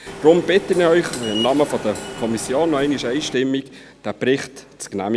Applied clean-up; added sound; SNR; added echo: none; Subway, metro, underground; 12 dB; none.